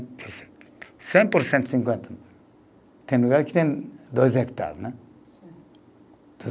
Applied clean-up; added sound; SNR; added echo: none; none; none; none.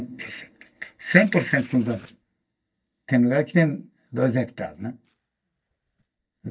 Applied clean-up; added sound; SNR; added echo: neural mask model DeepFilterNet 3.